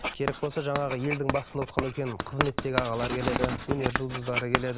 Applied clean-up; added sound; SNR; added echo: none; Writing; 1 dB; none.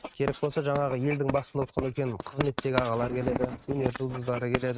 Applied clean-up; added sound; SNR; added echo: neural mask model RNNoise.